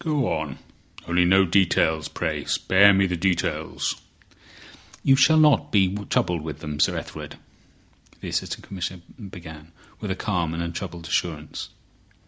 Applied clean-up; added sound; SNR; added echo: none; none; none; none.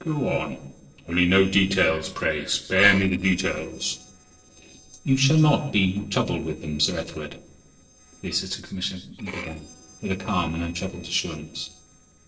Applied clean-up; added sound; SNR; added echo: neural separator model SepFormer DNS4.